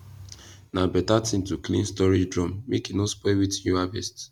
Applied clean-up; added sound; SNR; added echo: none; none; none; none.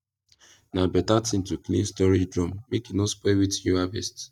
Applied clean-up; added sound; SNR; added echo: neural mask model DeepFilterNet 3.